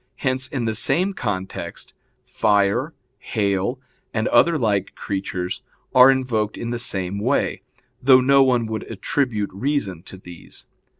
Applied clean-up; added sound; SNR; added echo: none; none; none; none.